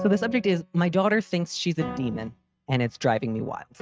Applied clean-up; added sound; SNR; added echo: neural mask model RNNoise.